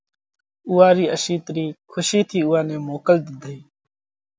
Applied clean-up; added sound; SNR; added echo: none; none; none; none.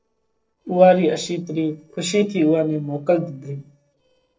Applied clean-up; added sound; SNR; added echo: neural separator model SepFormer DNS4.